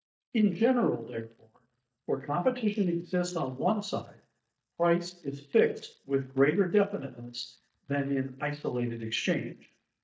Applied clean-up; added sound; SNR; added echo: neural mask model DeepFilterNet 3.